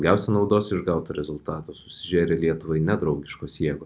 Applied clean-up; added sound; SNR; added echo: none; none; none; none.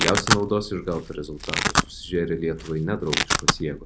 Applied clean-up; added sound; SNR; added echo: none; Domestic sounds, home sounds; -1 dB; none.